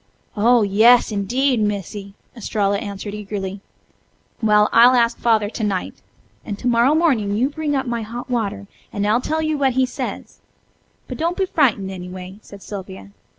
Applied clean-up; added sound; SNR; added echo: none; none; none; none.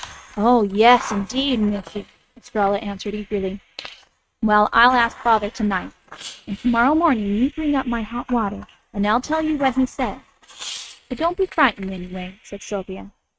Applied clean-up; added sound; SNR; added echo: neural mask model RNNoise.